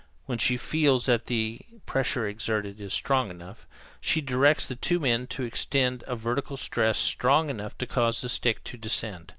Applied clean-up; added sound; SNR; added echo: none; none; none; none.